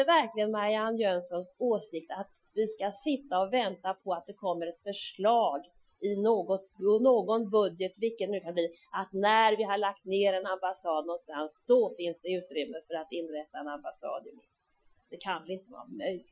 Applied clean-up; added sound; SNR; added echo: classical method Wiener filter.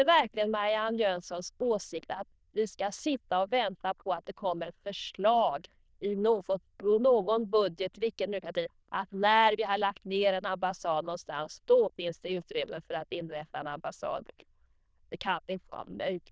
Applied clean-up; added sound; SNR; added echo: neural diffusion model UNIVERSE++.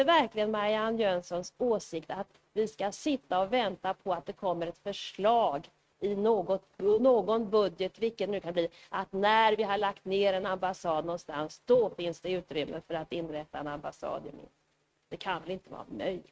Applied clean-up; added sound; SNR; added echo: neural mask model RNNoise.